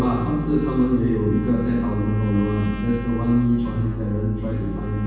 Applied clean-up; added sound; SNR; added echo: none; Trumpet; 20 dB; reverberation time 1.2 s.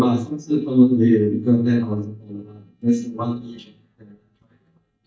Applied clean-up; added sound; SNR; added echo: neural mask model DeepFilterNet 3.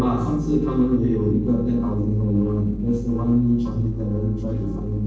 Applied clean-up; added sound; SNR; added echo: neural separator model SepFormer DNS4.